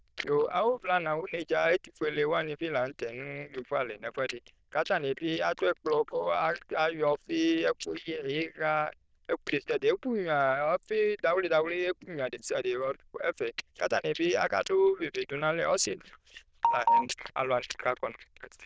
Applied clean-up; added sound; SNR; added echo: neural diffusion model UNIVERSE++.